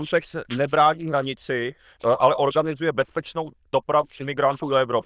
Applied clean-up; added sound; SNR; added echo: neural diffusion model UNIVERSE++.